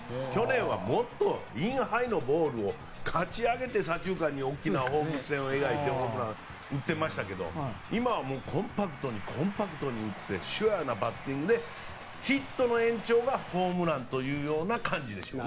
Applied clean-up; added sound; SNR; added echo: none; Squeak / Walk, footsteps; 17 dB; none.